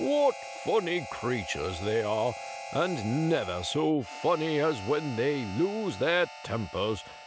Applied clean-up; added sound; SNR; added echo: none; Harmonica; 12 dB; none.